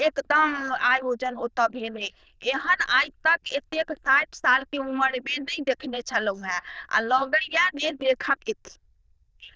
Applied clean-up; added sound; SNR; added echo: neural diffusion model UNIVERSE++.